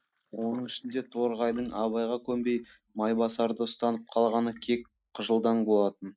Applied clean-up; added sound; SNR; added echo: neural mask model Resemble Enhance denoiser.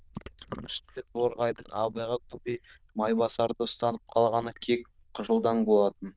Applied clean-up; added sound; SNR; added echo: neural diffusion model UNIVERSE++.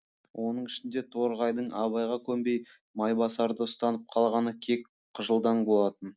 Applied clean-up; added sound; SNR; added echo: none; none; none; none.